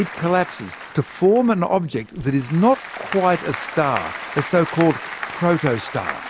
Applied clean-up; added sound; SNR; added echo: none; Applause / Crowd; 12 dB; none.